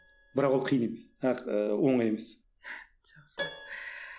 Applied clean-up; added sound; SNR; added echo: none; Keyboard (musical); 16 dB; none.